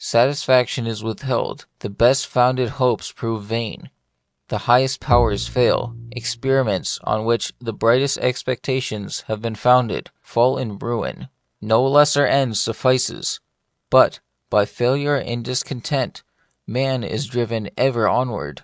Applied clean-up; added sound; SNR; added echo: neural mask model RNNoise.